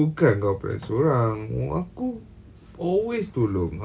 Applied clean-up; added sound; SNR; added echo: none; none; none; none.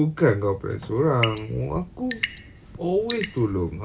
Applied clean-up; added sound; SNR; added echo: none; Drip / Sink (filling or washing) / Water tap, faucet / Water; 11 dB; none.